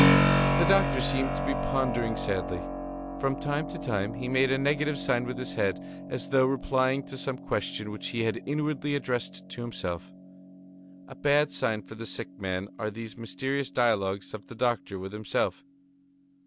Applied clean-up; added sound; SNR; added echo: none; Keyboard (musical); 2 dB; none.